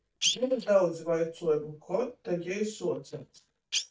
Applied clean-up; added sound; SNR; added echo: neural mask model DeepFilterNet 3.